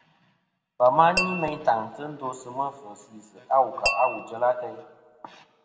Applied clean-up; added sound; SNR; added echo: none; Tap / Glass; 7 dB; reverberation time 1.3 s.